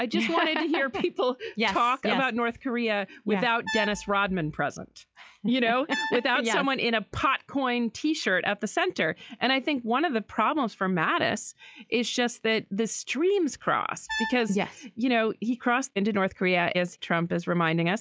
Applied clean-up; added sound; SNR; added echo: classical method log-MMSE.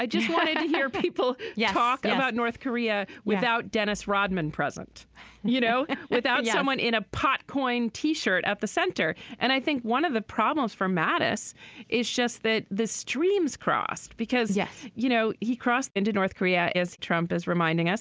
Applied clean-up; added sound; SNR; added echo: none; none; none; none.